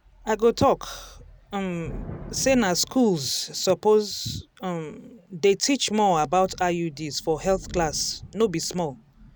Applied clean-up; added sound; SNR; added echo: none; Thunder / Rain; 18 dB; none.